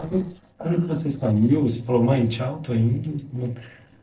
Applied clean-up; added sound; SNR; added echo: neural separator model SepFormer DNS4.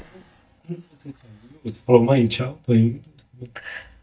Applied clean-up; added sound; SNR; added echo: neural mask model DeepFilterNet 3.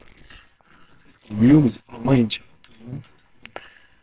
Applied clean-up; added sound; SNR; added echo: neural separator model SepFormer WHAMR!.